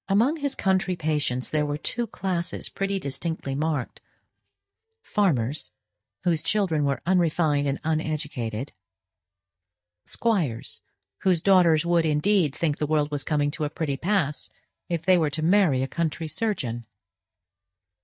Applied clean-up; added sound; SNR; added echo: neural mask model DeepFilterNet 3.